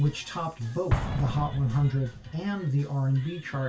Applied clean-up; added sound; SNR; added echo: none; Explosion; 8 dB; reverberation time 0.2 s.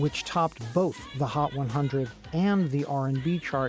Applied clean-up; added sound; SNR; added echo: none; none; none; none.